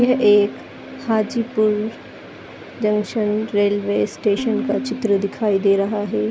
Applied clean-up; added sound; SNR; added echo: none; Bowed string instrument; 12 dB; none.